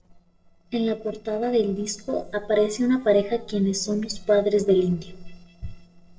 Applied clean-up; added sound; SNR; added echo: neural separator model SepFormer DNS4.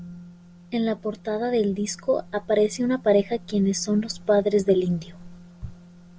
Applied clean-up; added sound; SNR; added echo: none; none; none; none.